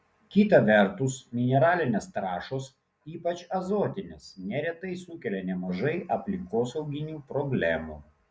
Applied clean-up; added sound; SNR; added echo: none; none; none; none.